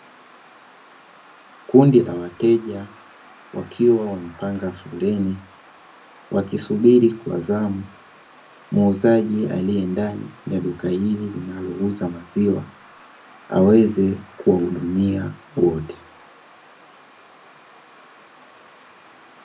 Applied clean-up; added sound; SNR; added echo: none; Cricket; 12 dB; reverberation time 0.3 s.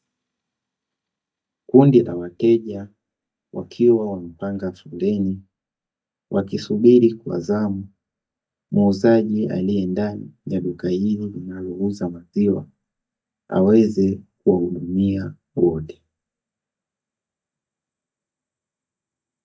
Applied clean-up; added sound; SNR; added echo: neural mask model DeepFilterNet 3.